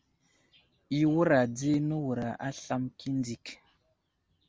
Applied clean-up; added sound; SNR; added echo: none; none; none; none.